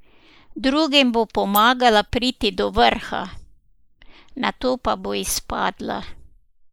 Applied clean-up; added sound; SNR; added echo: neural mask model Resemble Enhance denoiser.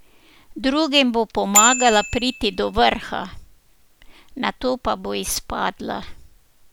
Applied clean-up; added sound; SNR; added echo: none; Bicycle bell; 4 dB; none.